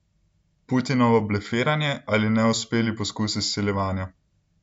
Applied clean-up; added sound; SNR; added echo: none; none; none; none.